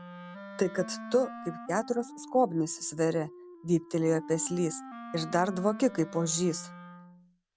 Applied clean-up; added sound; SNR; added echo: none; Wind instrument, woodwind instrument; 14 dB; none.